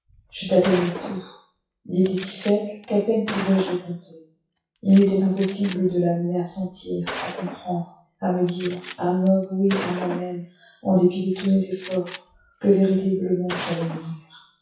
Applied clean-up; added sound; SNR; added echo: classical method WPE with log-MMSE.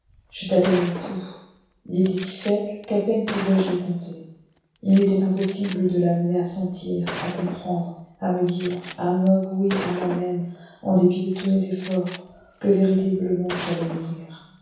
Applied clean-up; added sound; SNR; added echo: none; Gunshot, gunfire; 14 dB; reverberation time 0.7 s.